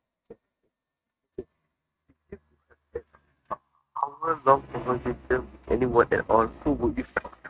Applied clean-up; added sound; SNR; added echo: neural mask model RNNoise.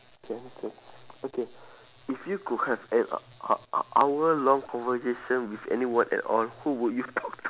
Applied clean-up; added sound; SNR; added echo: none; none; none; none.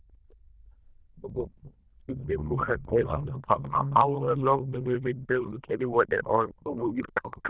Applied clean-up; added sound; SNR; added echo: neural diffusion model UNIVERSE++.